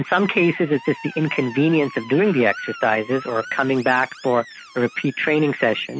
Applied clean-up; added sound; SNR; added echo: none; Screech; 18 dB; none.